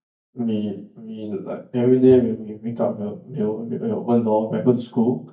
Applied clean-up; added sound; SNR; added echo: neural mask model DeepFilterNet 3.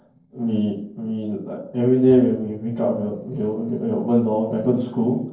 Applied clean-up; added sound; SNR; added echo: neural separator model SepFormer DNS4.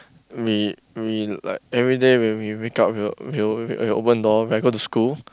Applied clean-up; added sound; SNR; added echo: none; none; none; none.